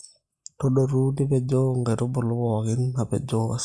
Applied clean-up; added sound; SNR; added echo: neural mask model Resemble Enhance denoiser.